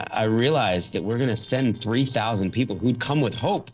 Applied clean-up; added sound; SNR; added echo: neural separator model SepFormer DNS4.